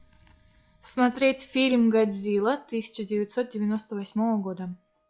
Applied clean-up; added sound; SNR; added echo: classical method log-MMSE.